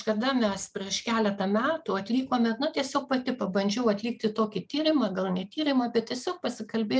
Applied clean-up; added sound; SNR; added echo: none; none; none; none.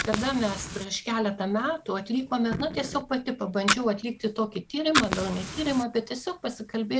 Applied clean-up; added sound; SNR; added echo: none; Fire; 7 dB; none.